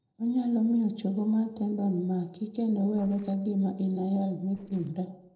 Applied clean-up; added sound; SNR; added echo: neural separator model SepFormer DNS4.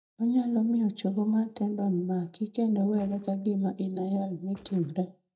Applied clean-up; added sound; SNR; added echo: neural mask model DeepFilterNet 3.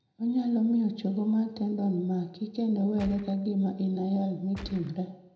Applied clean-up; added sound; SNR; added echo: none; Gunshot, gunfire; 14 dB; reverberation time 0.7 s.